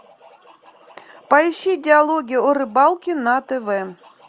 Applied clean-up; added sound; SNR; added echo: none; none; none; none.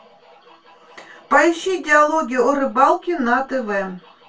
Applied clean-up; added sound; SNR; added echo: none; none; none; reverberation time 0.2 s.